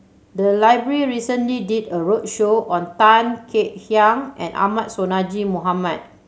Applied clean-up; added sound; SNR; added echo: none; none; none; none.